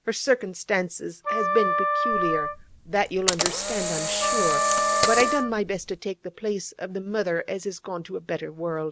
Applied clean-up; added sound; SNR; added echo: none; Camera + Wind instrument, woodwind instrument; -2 dB; none.